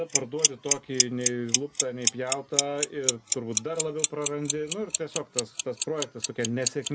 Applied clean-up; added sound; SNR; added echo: none; Clock; -3 dB; none.